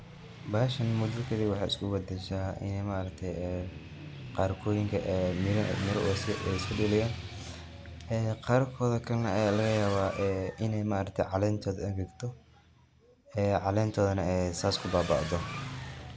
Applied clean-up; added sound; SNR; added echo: none; Motorcycle / Traffic noise, roadway noise + Accelerating, revving, vroom; 11 dB; none.